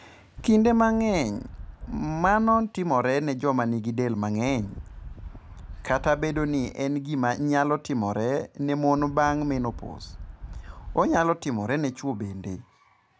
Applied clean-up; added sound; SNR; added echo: none; Wind; 14 dB; none.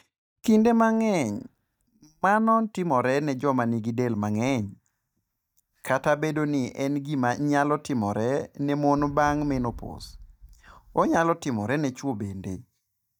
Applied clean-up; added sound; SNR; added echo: neural mask model DeepFilterNet 3.